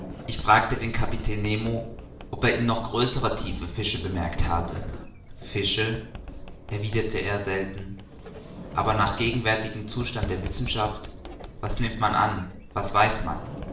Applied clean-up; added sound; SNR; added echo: none; Sliding door; 12 dB; reverberation time 0.6 s.